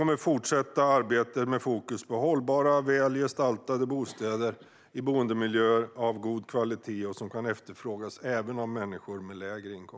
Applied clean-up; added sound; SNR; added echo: none; none; none; none.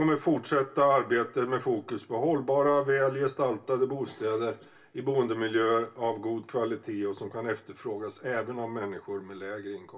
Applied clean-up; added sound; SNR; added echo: none; none; none; reverberation time 0.2 s.